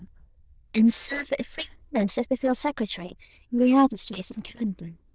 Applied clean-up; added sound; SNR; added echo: neural diffusion model UNIVERSE++.